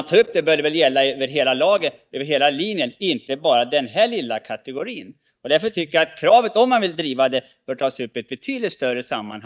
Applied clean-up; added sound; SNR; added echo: neural mask model DeepFilterNet 3.